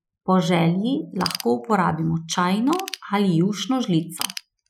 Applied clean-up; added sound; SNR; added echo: classical method Wiener filter.